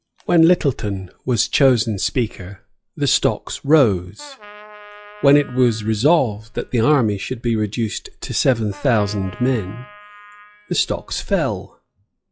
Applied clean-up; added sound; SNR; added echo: classical method log-MMSE.